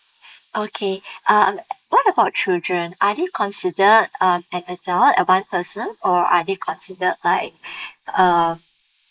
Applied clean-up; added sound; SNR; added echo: neural mask model Resemble Enhance denoiser.